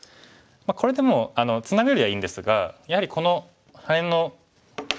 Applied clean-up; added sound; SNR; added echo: none; none; none; none.